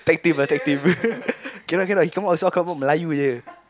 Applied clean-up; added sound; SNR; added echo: none; none; none; none.